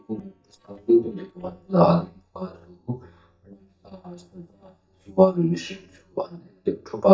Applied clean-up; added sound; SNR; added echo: neural mask model DeepFilterNet 3.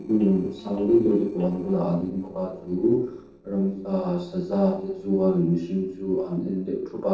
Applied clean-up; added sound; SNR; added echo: neural separator model SepFormer DNS4.